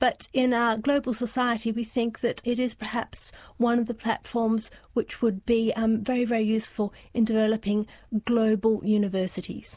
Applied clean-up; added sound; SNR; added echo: none; none; none; none.